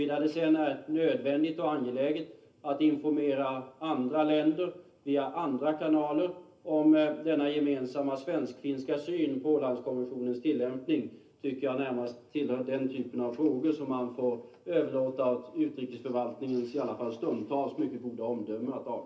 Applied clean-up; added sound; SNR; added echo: none; none; none; reverberation time 0.3 s.